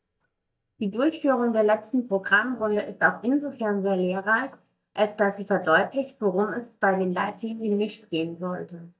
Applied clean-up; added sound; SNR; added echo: neural mask model DeepFilterNet 3.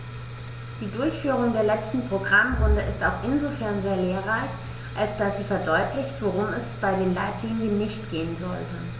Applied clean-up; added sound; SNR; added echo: none; none; none; none.